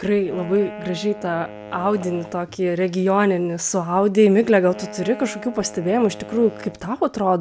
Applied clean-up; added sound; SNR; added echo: none; Wind instrument, woodwind instrument; 17 dB; none.